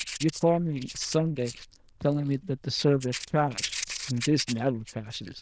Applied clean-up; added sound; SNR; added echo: neural diffusion model UNIVERSE++.